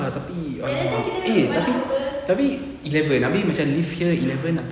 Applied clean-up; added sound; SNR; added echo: none; none; none; none.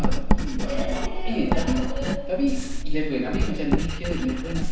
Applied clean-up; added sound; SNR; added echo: none; Writing; -5 dB; reverberation time 0.3 s.